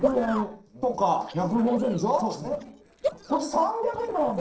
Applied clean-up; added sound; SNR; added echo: neural separator model SepFormer DNS4.